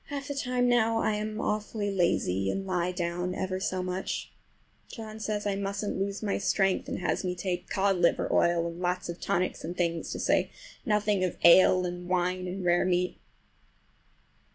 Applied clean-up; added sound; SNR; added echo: none; none; none; none.